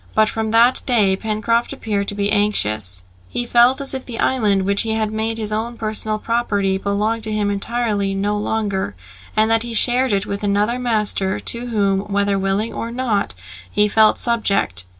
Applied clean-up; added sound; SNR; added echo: none; none; none; none.